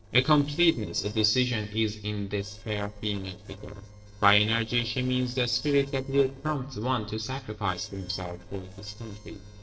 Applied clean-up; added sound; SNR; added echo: neural separator model SepFormer DNS4.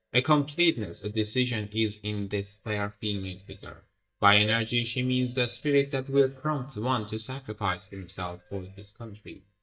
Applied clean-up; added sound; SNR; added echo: neural mask model DeepFilterNet 3.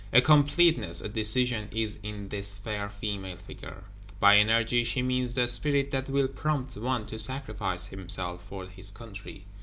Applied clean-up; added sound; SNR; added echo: none; none; none; none.